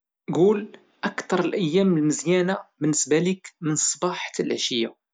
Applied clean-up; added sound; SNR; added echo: none; none; none; none.